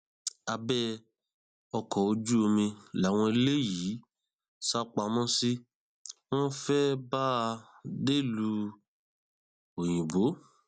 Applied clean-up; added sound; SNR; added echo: none; none; none; none.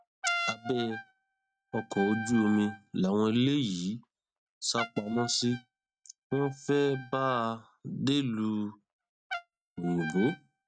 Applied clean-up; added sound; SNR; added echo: neural mask model RNNoise.